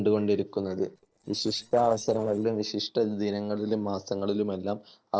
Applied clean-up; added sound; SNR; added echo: neural separator model SepFormer DNS4.